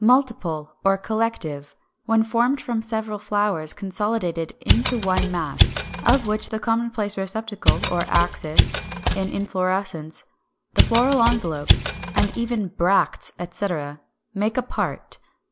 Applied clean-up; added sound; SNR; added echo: none; Mechanisms; -2 dB; none.